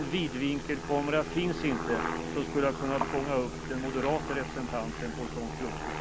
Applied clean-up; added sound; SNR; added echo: none; Aircraft; 6 dB; none.